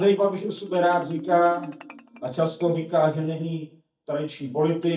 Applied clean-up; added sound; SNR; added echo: neural mask model DeepFilterNet 3.